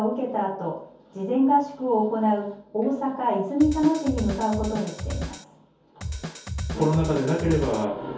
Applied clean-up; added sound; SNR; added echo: none; Drum kit; 7 dB; reverberation time 0.6 s.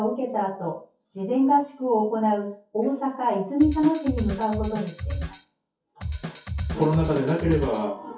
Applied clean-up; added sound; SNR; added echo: classical method WPE with log-MMSE.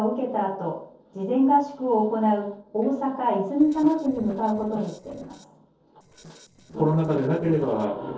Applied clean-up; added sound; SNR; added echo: neural separator model SepFormer DNS4.